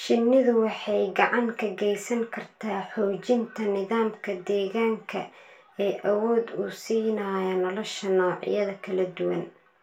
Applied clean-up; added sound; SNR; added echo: none; none; none; reverberation time 0.3 s.